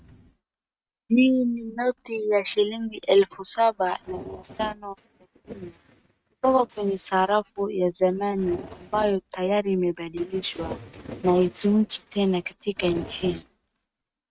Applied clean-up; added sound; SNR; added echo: neural mask model RNNoise.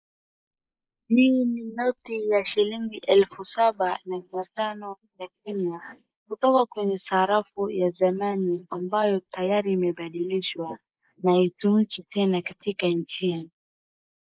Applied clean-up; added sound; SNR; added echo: neural mask model Resemble Enhance denoiser.